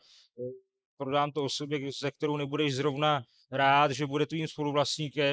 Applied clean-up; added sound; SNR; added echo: neural mask model Resemble Enhance denoiser.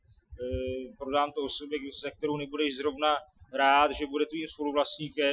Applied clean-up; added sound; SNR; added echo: classical method Wiener filter.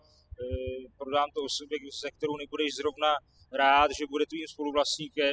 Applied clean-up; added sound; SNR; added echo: classical method spectral subtraction.